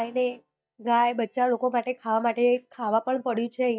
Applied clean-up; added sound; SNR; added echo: neural mask model DeepFilterNet 3.